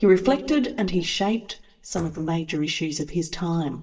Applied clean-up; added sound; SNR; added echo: neural mask model DeepFilterNet 3.